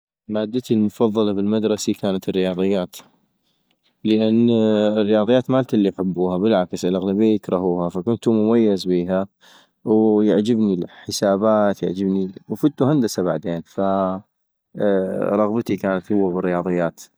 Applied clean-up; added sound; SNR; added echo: neural mask model DeepFilterNet 3.